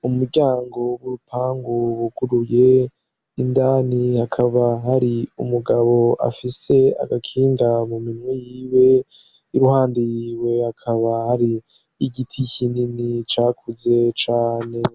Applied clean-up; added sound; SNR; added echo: none; none; none; none.